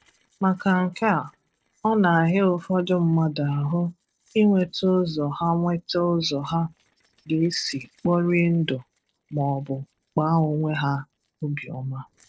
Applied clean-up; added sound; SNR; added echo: neural separator model SepFormer DNS4.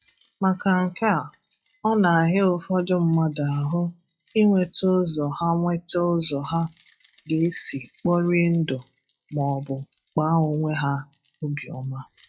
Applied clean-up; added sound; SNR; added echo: classical method log-MMSE.